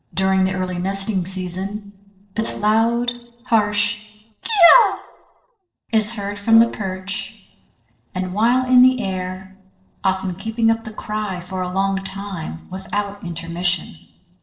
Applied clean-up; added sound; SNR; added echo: neural separator model SepFormer DNS4.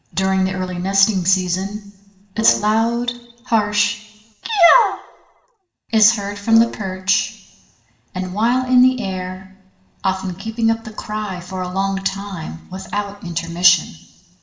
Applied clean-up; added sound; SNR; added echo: none; Brass instrument; 15 dB; reverberation time 0.8 s.